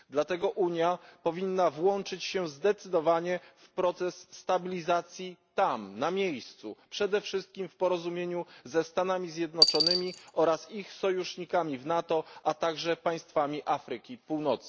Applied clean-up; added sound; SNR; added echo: none; Coin (dropping); 0 dB; none.